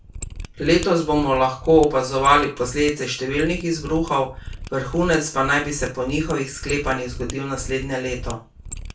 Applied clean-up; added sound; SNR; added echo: none; Mechanisms; 12 dB; reverberation time 0.2 s.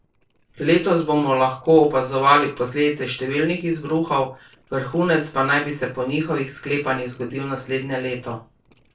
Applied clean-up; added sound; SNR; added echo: neural separator model SepFormer DNS4.